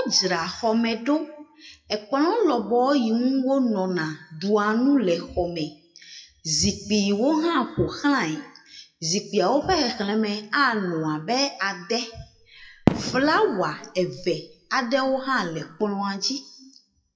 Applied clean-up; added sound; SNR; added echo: classical method WPE with log-MMSE.